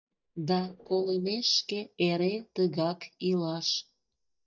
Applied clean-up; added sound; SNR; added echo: neural mask model DeepFilterNet 3.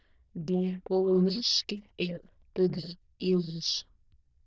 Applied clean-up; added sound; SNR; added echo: neural diffusion model UNIVERSE++.